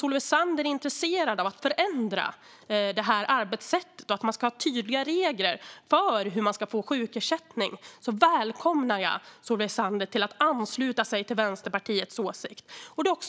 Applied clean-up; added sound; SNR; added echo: none; none; none; none.